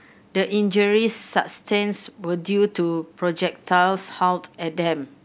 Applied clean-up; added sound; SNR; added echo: none; none; none; none.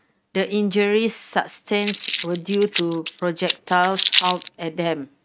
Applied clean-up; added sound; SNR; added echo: neural mask model RNNoise.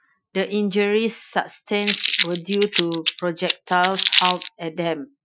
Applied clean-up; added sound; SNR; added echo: classical method Wiener filter.